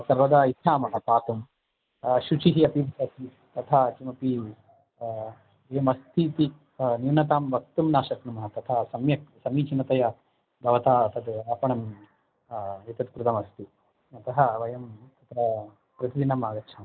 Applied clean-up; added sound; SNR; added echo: neural mask model Resemble Enhance denoiser.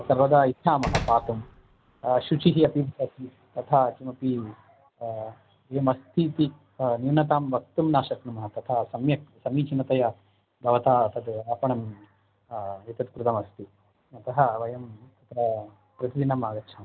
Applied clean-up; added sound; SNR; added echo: none; Slam; 9 dB; none.